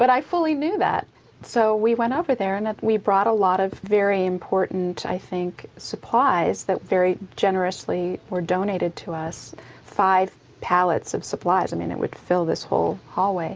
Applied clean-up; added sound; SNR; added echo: none; none; none; none.